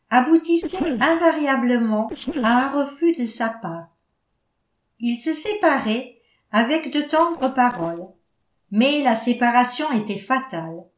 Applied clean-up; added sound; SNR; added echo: neural separator model SepFormer DNS4.